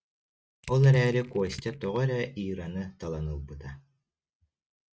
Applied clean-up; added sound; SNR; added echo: neural mask model RNNoise.